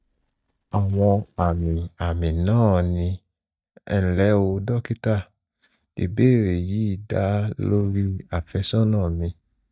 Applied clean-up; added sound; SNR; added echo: neural mask model DeepFilterNet 3.